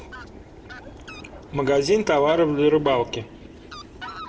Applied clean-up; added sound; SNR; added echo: none; Fowl; 15 dB; reverberation time 1.2 s.